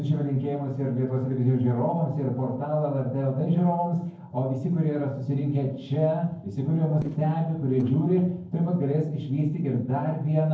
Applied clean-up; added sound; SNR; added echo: neural separator model SepFormer DNS4.